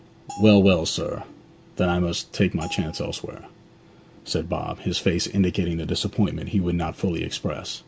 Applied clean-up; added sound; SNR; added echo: none; Bell; 18 dB; none.